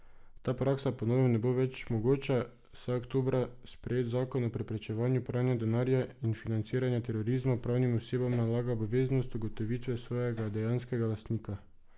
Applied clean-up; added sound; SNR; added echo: none; none; none; none.